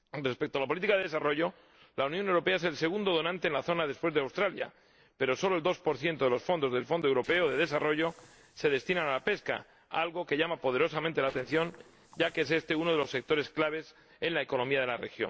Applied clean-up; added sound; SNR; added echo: neural separator model SepFormer DNS4.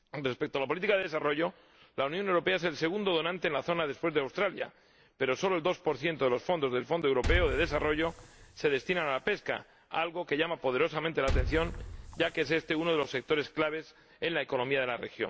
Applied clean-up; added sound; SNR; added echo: none; Liquid; 7 dB; none.